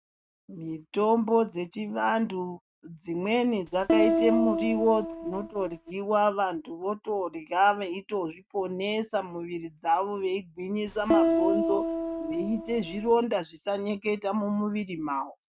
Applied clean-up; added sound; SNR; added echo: neural mask model RNNoise.